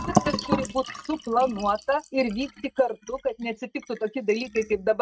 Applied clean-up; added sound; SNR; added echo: neural mask model RNNoise.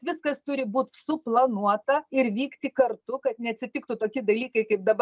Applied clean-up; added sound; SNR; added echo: none; none; none; none.